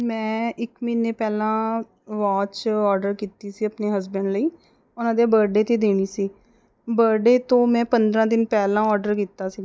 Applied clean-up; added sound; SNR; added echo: none; none; none; none.